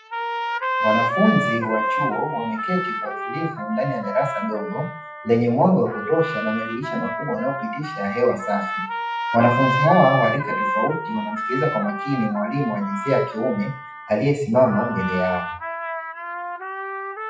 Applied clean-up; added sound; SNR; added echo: classical method WPE with log-MMSE.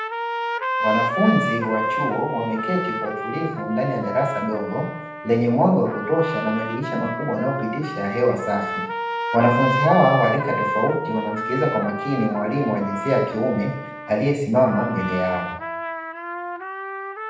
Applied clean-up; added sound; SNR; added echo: none; Trumpet; 5 dB; reverberation time 0.8 s.